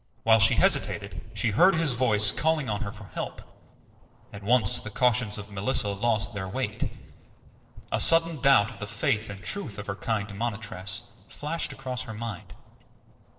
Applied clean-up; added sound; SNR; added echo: neural separator model SepFormer DNS4.